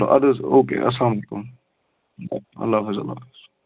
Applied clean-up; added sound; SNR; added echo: none; none; none; none.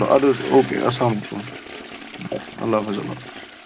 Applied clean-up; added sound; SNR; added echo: none; Toilet flush; 13 dB; none.